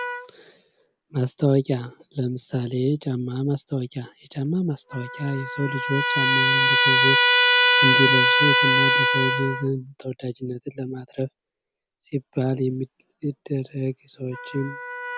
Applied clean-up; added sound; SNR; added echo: none; Trumpet; -4 dB; none.